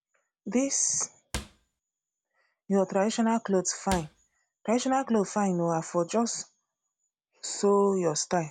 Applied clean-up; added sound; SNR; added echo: none; Cupboard open or close / Drawer open or close; 12 dB; none.